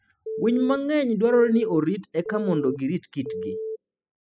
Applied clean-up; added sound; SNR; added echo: classical method spectral subtraction.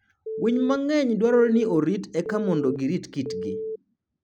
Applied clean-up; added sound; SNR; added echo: none; Telephone; 9 dB; none.